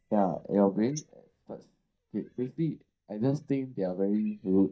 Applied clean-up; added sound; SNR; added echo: neural mask model DeepFilterNet 3.